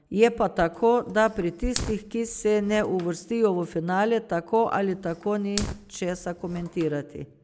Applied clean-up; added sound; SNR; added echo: none; Fire; 14 dB; none.